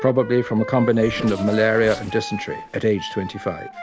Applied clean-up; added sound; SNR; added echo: none; Wind instrument, woodwind instrument + Race car, auto racing / Accelerating, revving, vroom; 12 dB; none.